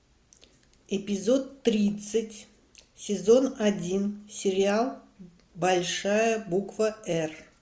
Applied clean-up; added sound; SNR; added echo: none; none; none; none.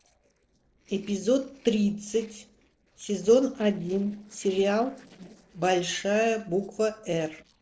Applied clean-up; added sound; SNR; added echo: neural separator model SepFormer DNS4.